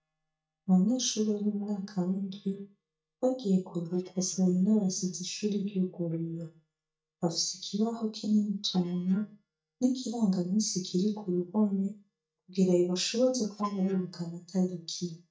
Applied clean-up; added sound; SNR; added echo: neural mask model DeepFilterNet 3.